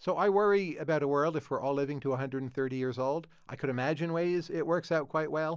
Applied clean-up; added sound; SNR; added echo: none; none; none; none.